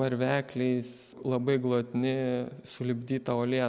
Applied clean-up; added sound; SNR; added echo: none; none; none; none.